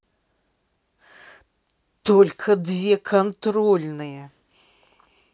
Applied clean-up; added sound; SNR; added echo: none; none; none; none.